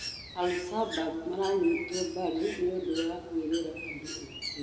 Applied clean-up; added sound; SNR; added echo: none; Bird; 10 dB; reverberation time 1.6 s.